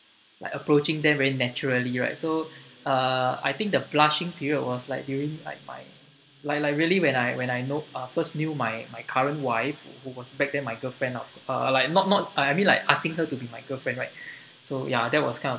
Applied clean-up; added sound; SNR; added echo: none; none; none; reverberation time 2.1 s.